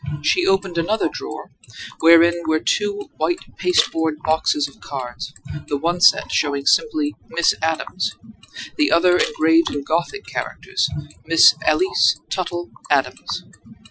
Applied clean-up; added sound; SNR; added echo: classical method Wiener filter.